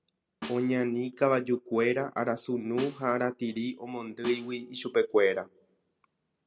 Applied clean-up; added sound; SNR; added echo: none; Snare drum; 17 dB; none.